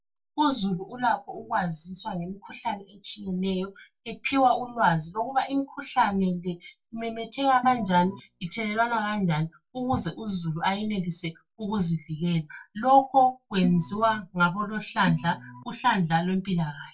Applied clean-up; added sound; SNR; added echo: neural separator model SepFormer DNS4.